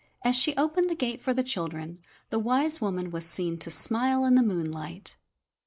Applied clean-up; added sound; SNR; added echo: neural mask model Resemble Enhance denoiser.